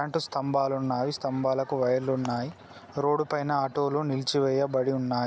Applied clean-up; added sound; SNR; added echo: none; none; none; none.